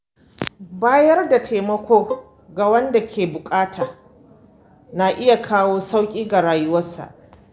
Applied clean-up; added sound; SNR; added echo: none; Bowed string instrument; 12 dB; none.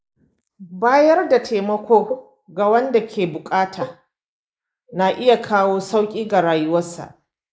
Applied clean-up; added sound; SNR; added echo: neural mask model Resemble Enhance denoiser.